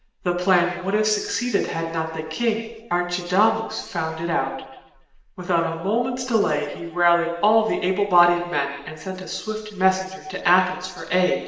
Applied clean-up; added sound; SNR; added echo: none; none; none; reverberation time 1.0 s.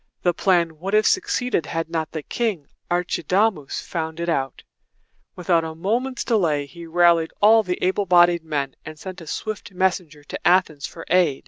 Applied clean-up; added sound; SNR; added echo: none; none; none; none.